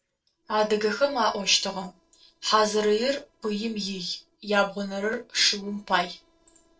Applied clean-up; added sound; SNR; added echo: neural separator model SepFormer DNS4.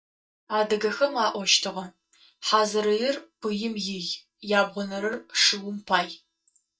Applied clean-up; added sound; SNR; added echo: neural mask model DeepFilterNet 3.